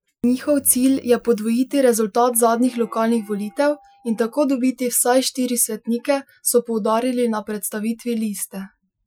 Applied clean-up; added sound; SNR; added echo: classical method Wiener filter.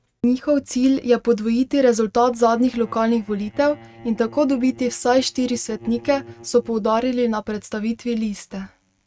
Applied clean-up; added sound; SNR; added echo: neural mask model RNNoise.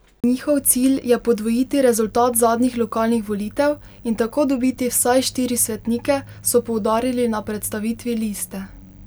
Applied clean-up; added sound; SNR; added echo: none; none; none; none.